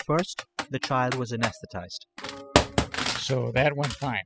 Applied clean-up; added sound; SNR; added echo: classical method spectral subtraction.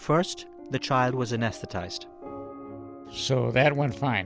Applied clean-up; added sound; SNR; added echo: none; none; none; none.